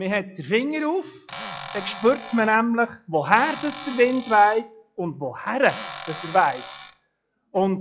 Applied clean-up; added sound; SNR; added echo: classical method log-MMSE.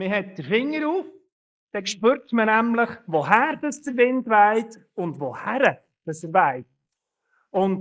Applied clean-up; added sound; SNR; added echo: neural mask model Resemble Enhance denoiser.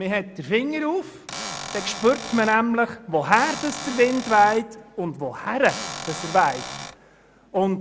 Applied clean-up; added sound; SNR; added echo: none; Cupboard open or close / Door; 10 dB; none.